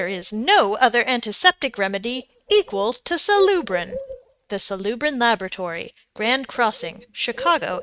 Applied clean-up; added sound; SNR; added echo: neural mask model RNNoise.